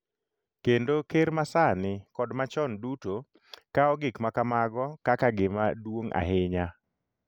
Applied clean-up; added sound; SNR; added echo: none; none; none; none.